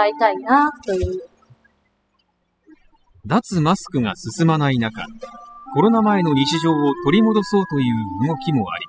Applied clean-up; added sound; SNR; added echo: classical method spectral subtraction.